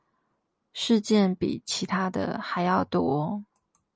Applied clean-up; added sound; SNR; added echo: none; none; none; none.